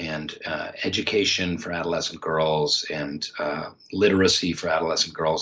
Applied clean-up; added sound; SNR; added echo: none; none; none; none.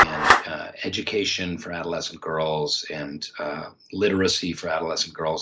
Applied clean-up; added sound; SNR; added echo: none; Clapping; 1 dB; none.